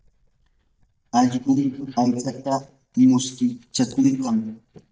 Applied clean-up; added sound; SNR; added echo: neural mask model DeepFilterNet 3.